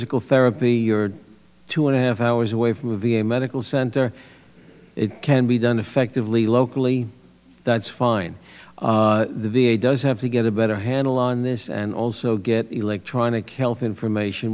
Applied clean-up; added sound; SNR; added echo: none; none; none; none.